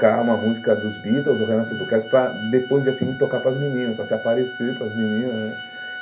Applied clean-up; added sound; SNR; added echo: none; Organ; 13 dB; reverberation time 0.3 s.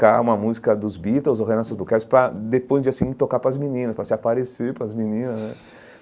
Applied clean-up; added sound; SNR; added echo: none; none; none; none.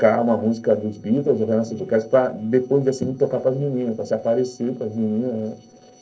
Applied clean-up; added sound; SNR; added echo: neural separator model SepFormer DNS4.